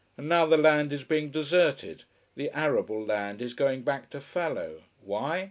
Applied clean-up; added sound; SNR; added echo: none; none; none; none.